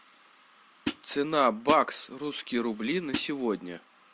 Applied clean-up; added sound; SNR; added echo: none; Hi-hat; 5 dB; none.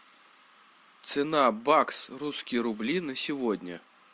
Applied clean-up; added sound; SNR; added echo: none; none; none; none.